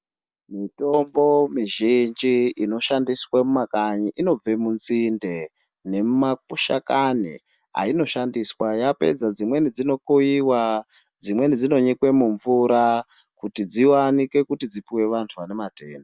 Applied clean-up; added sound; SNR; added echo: none; none; none; none.